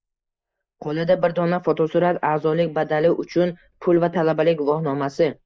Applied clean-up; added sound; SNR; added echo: neural mask model Resemble Enhance denoiser.